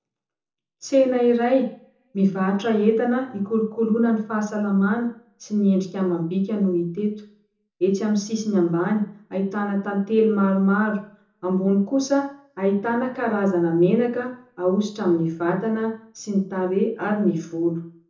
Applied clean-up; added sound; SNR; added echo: none; none; none; reverberation time 0.6 s.